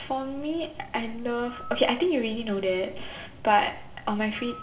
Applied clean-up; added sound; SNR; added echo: none; Bird; 19 dB; reverberation time 1.2 s.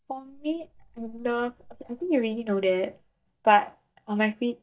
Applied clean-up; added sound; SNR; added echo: neural mask model DeepFilterNet 3.